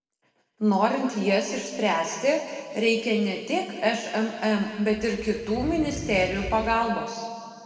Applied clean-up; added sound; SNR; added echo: none; Animal; 13 dB; reverberation time 2.1 s.